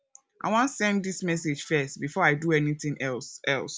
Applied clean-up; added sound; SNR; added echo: none; none; none; none.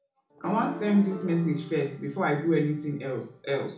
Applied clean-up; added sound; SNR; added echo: none; Piano; 13 dB; reverberation time 0.7 s.